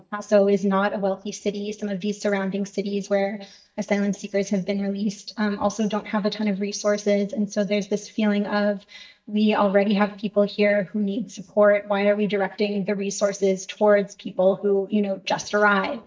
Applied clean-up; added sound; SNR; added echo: neural mask model DeepFilterNet 3.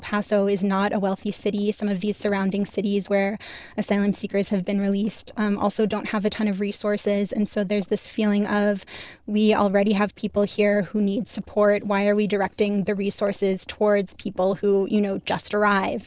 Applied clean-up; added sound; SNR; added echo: none; none; none; none.